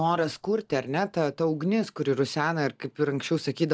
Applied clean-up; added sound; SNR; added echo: neural mask model DeepFilterNet 3.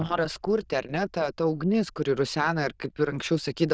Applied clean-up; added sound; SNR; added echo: neural diffusion model UNIVERSE++.